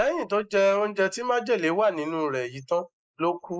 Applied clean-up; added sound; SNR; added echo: neural mask model Resemble Enhance denoiser.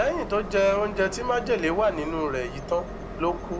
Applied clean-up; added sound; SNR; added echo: none; Train; 10 dB; none.